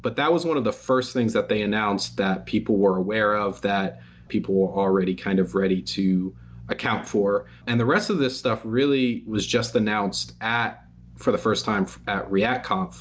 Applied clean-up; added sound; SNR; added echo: none; none; none; none.